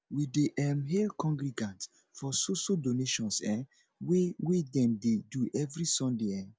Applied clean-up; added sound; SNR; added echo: none; none; none; none.